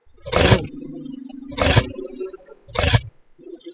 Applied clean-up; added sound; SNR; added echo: classical method spectral subtraction.